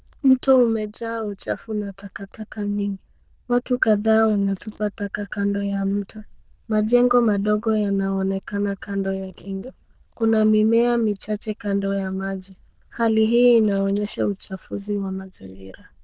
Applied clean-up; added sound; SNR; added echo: neural diffusion model UNIVERSE++.